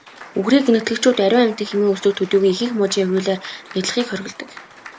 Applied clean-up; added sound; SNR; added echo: none; Applause / Cheering; 20 dB; none.